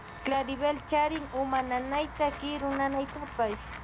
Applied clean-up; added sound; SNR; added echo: none; Walk, footsteps / Run / Bell; 11 dB; none.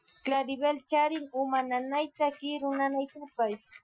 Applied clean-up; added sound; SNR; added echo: classical method Wiener filter.